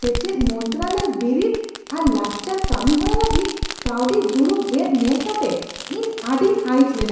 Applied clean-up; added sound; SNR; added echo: none; Fireworks; 7 dB; reverberation time 1.0 s.